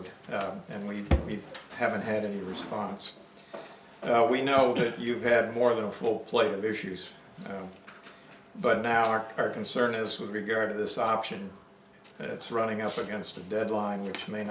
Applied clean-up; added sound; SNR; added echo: none; none; none; none.